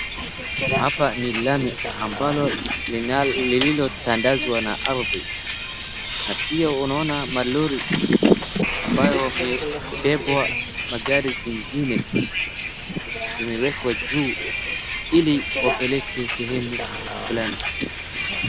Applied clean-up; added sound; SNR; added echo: none; Bus; 4 dB; none.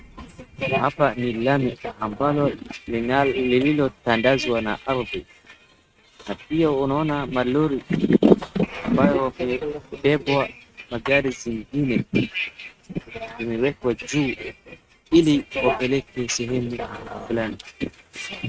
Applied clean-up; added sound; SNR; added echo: neural mask model RNNoise.